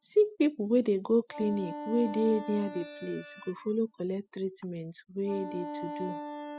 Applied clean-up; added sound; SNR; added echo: classical method spectral subtraction.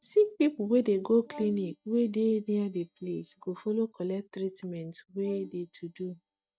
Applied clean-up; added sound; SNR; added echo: neural mask model DeepFilterNet 3.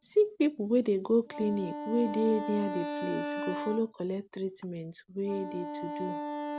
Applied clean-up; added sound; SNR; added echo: none; Wind instrument, woodwind instrument; 7 dB; none.